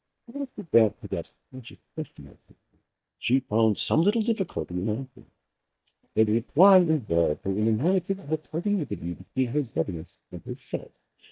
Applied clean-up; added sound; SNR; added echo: neural mask model DeepFilterNet 3.